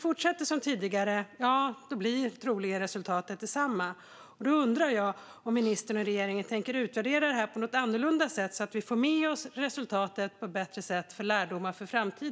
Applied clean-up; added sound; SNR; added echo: none; none; none; none.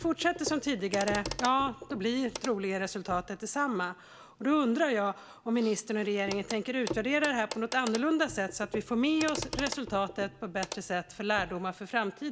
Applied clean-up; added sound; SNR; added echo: none; Clock; 12 dB; none.